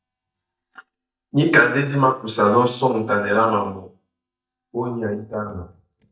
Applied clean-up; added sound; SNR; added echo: neural mask model DeepFilterNet 3.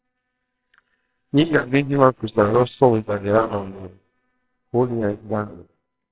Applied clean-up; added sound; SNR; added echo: neural separator model SepFormer WHAMR!.